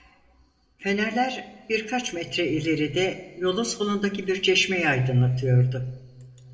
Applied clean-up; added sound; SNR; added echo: none; none; none; reverberation time 1.2 s.